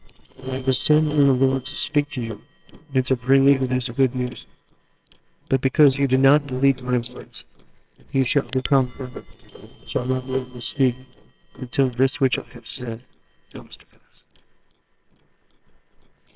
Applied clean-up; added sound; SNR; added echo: neural separator model SepFormer WHAMR!.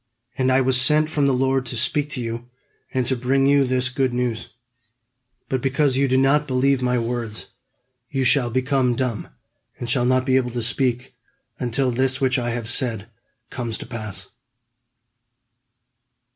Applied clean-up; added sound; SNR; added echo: none; none; none; none.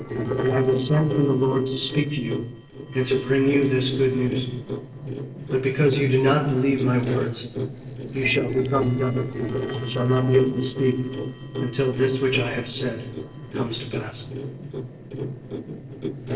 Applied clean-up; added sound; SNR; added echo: neural separator model SepFormer DNS4.